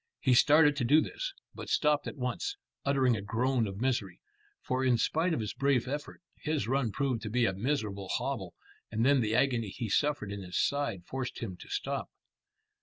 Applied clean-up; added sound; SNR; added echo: none; none; none; none.